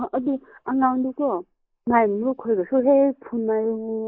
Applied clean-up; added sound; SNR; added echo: neural mask model Resemble Enhance denoiser.